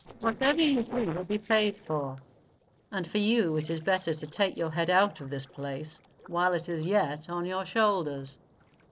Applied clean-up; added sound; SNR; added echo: neural separator model SepFormer DNS4.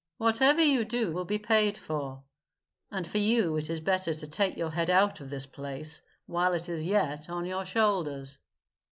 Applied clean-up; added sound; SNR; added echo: none; none; none; none.